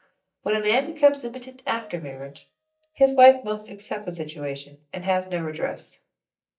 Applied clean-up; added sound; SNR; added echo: neural mask model DeepFilterNet 3.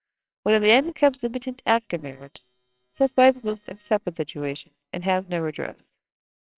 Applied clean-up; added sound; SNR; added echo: neural separator model SepFormer WHAMR!.